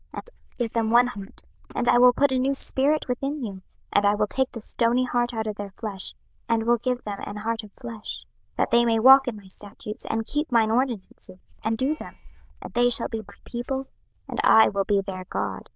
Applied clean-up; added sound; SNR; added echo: neural diffusion model UNIVERSE++.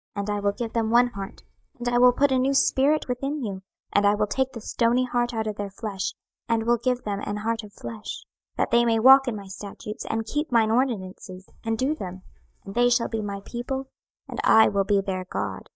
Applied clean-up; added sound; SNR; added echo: neural mask model DeepFilterNet 3.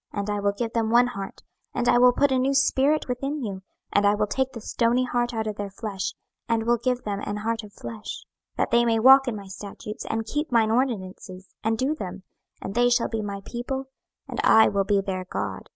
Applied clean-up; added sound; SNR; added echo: none; none; none; none.